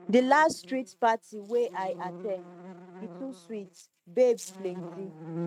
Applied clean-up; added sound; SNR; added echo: neural mask model RNNoise.